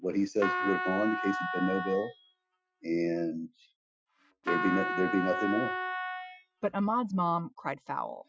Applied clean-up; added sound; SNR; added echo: classical method Wiener filter.